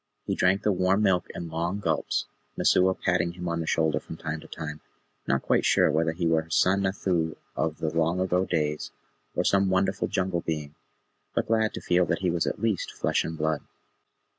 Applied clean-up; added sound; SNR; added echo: none; none; none; none.